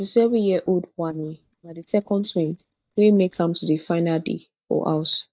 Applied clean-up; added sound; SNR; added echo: neural mask model DeepFilterNet 3.